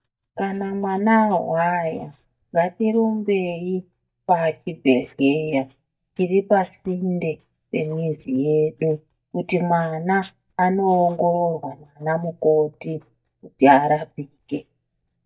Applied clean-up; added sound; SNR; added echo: neural mask model DeepFilterNet 3.